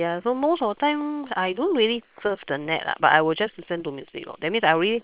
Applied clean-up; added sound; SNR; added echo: neural separator model SepFormer WHAM!.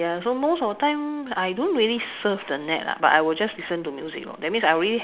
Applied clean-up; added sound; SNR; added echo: none; none; none; none.